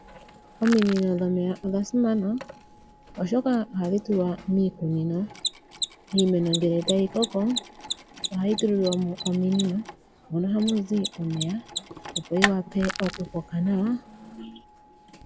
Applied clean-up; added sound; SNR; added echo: none; Crushing + Mechanisms; 10 dB; none.